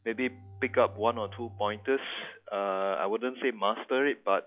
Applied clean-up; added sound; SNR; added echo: classical method log-MMSE.